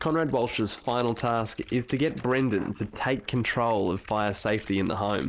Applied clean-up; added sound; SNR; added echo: neural mask model Resemble Enhance denoiser.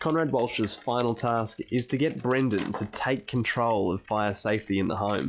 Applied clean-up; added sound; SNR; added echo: classical method log-MMSE.